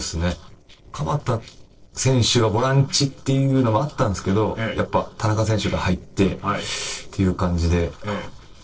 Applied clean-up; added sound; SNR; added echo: neural separator model SepFormer DNS4.